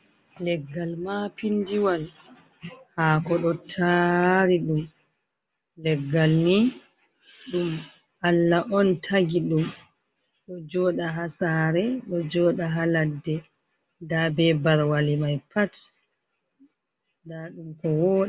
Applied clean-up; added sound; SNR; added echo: none; none; none; none.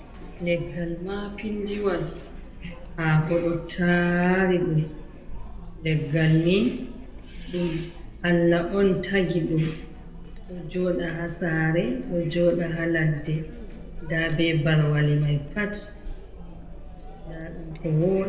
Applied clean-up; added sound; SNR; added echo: none; Chatter; 13 dB; reverberation time 0.8 s.